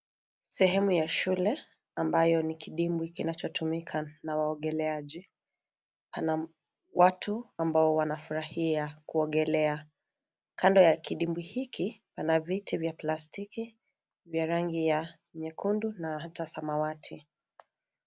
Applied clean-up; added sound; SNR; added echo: none; none; none; none.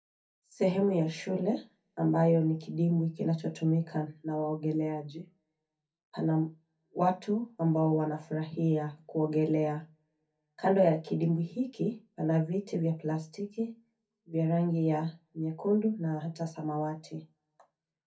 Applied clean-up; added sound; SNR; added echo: none; none; none; reverberation time 0.3 s.